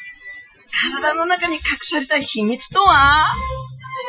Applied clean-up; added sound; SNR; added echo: classical method Wiener filter.